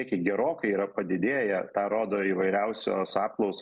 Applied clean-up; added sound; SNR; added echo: none; none; none; none.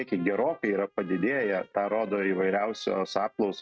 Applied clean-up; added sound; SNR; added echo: neural mask model RNNoise.